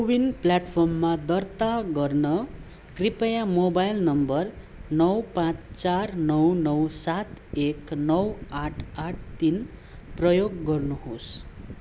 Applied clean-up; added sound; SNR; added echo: none; none; none; none.